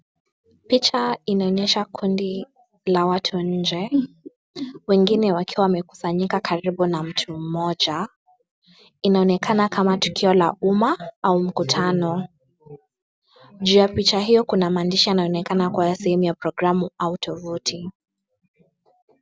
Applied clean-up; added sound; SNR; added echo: none; none; none; none.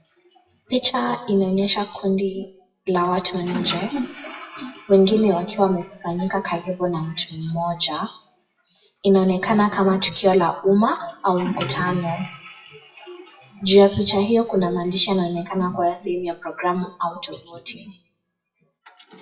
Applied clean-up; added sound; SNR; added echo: classical method WPE with log-MMSE.